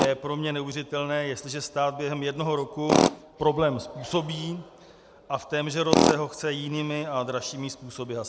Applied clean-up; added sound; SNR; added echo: none; Tools; 2 dB; none.